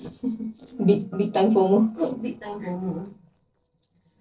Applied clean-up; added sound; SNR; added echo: neural separator model SepFormer DNS4.